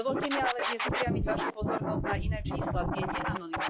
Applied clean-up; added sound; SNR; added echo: classical method log-MMSE.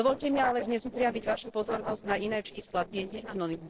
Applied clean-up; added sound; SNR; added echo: neural separator model SepFormer DNS4.